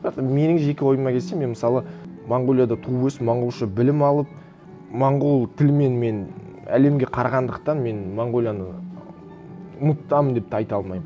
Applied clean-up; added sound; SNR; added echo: none; none; none; none.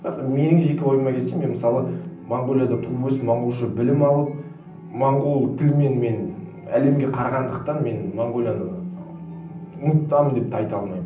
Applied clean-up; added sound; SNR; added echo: none; none; none; reverberation time 0.6 s.